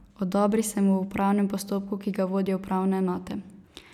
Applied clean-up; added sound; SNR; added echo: none; none; none; none.